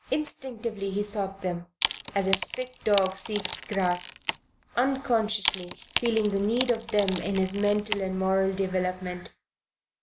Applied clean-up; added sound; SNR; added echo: none; Wood; 6 dB; none.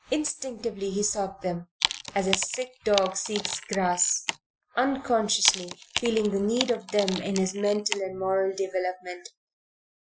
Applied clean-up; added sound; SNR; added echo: classical method Wiener filter.